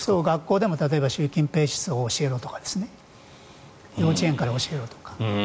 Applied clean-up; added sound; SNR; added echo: none; none; none; none.